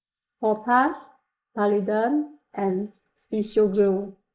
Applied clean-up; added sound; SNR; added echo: neural mask model Resemble Enhance denoiser.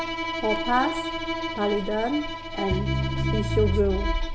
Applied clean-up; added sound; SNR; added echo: none; Bowed string instrument + Crackle; -1 dB; none.